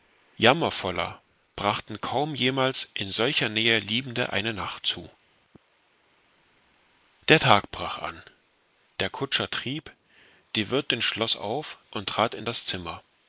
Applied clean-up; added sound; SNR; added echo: neural mask model Resemble Enhance denoiser.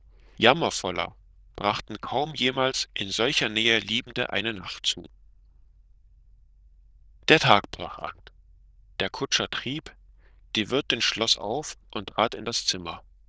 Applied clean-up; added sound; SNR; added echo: neural diffusion model UNIVERSE++.